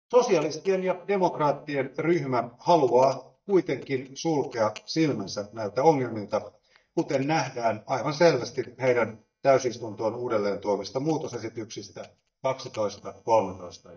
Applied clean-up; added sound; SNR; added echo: neural mask model DeepFilterNet 3.